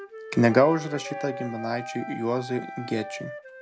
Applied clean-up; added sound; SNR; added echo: none; Wind instrument, woodwind instrument + Wind instrument, woodwind instrument; 11 dB; none.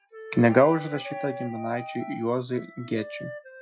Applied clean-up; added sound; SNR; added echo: classical method Wiener filter.